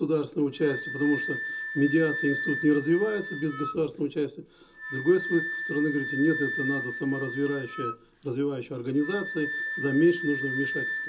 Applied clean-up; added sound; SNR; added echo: none; Wind instrument, woodwind instrument; 7 dB; reverberation time 0.2 s.